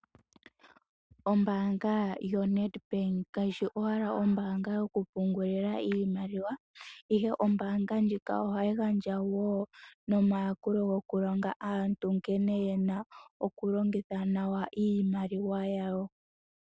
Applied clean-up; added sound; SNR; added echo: none; none; none; none.